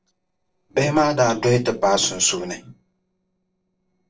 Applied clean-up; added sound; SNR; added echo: neural separator model SepFormer DNS4.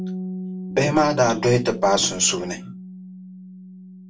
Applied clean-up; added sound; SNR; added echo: none; Bass guitar; 11 dB; reverberation time 0.2 s.